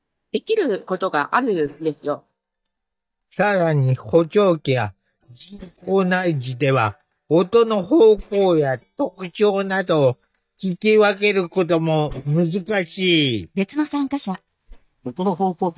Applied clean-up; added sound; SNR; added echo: neural mask model DeepFilterNet 3.